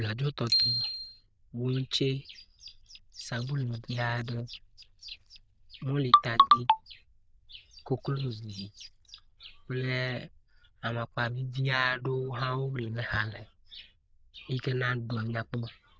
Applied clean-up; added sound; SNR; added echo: neural diffusion model UNIVERSE++.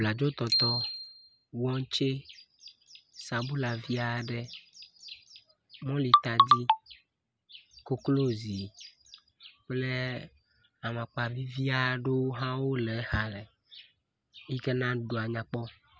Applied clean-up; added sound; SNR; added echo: none; Bicycle bell; 1 dB; none.